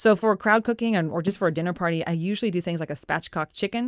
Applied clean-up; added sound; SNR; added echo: neural mask model Resemble Enhance denoiser.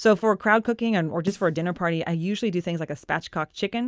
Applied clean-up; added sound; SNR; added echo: none; Snare drum; 19 dB; none.